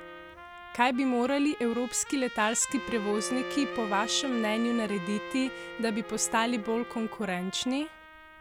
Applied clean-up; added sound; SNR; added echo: none; Trumpet + Bowed string instrument; 10 dB; none.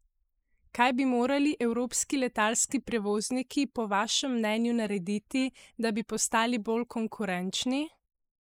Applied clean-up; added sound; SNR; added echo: neural mask model Resemble Enhance denoiser.